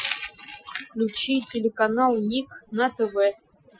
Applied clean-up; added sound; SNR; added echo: classical method Wiener filter.